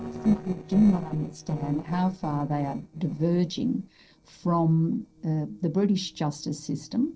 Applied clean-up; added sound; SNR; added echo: neural separator model SepFormer DNS4.